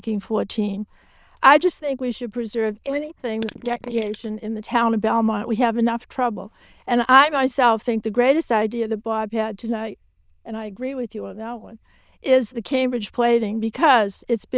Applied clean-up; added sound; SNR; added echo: neural diffusion model UNIVERSE++.